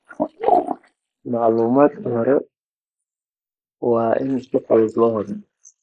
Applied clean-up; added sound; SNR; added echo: neural mask model Resemble Enhance denoiser.